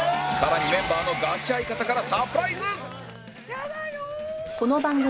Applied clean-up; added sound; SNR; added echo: none; none; none; none.